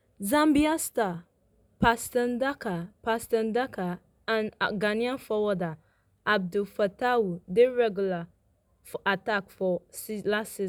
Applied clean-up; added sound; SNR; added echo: none; none; none; none.